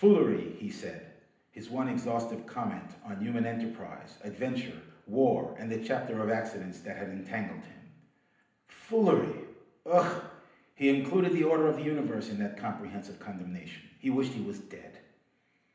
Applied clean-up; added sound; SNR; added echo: none; none; none; reverberation time 0.8 s.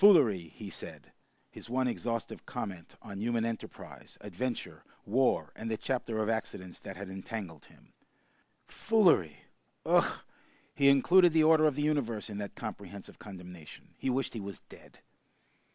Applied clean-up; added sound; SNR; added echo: none; none; none; none.